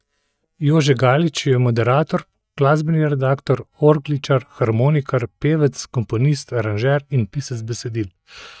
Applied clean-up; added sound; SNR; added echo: neural mask model DeepFilterNet 3.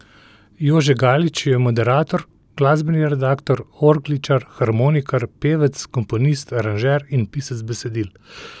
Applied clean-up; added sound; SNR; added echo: none; none; none; none.